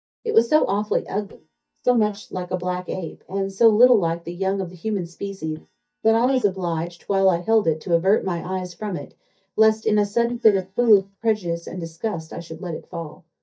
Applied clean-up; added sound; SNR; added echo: neural mask model DeepFilterNet 3.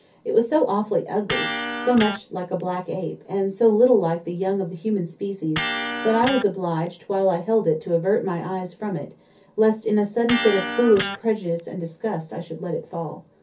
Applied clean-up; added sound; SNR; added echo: none; Electric guitar; 9 dB; reverberation time 0.3 s.